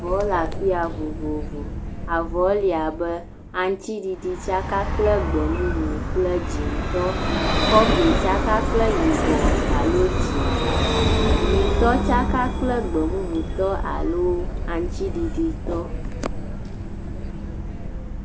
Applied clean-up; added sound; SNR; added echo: none; Vehicle; -1 dB; none.